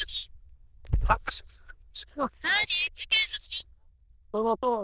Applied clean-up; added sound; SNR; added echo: neural diffusion model UNIVERSE++.